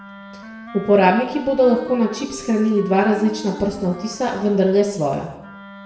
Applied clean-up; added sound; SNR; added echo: none; Wind instrument, woodwind instrument; 17 dB; reverberation time 0.9 s.